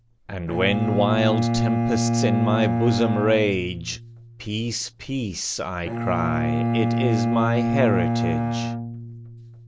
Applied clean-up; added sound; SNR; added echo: none; Bowed string instrument; -1 dB; none.